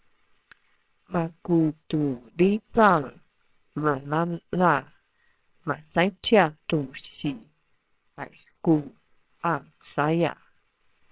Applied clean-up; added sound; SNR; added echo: neural separator model SepFormer WHAMR!.